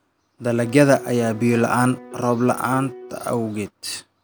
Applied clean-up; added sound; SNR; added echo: none; Piano; 16 dB; none.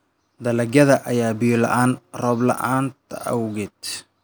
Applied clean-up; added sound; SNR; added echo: none; none; none; none.